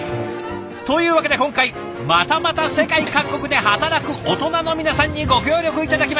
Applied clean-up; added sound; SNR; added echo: none; none; none; none.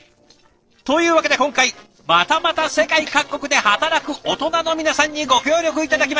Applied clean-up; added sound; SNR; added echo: neural separator model SepFormer DNS4.